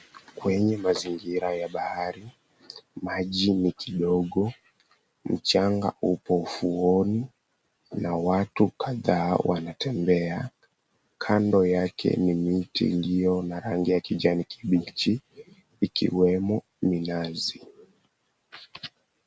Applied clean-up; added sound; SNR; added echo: none; none; none; none.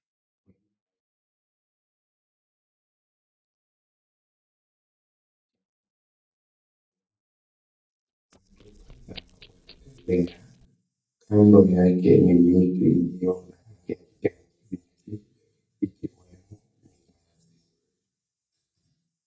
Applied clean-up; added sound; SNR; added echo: neural mask model DeepFilterNet 3.